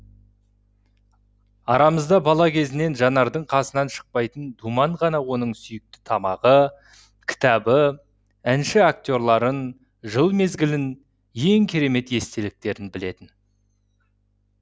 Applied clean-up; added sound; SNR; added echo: none; none; none; none.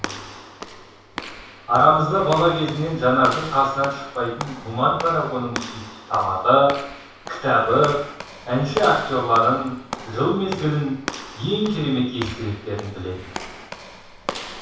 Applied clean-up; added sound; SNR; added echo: none; Walk, footsteps / Slam; 13 dB; reverberation time 0.7 s.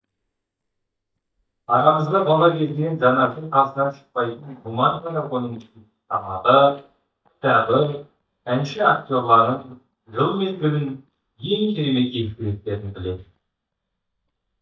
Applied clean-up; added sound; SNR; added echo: neural mask model DeepFilterNet 3.